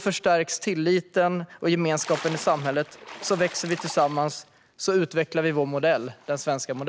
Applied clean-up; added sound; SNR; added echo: none; Splash, splatter; 15 dB; none.